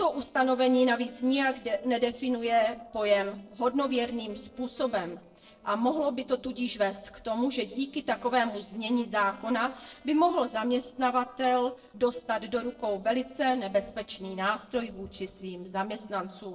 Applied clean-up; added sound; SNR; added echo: neural separator model SepFormer DNS4.